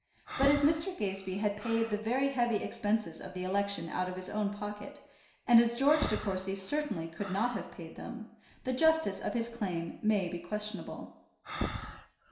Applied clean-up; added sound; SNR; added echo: none; Breathing; 13 dB; reverberation time 0.7 s.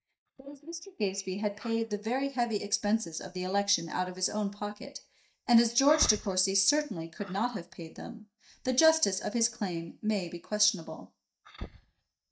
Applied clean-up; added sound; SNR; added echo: neural mask model DeepFilterNet 3.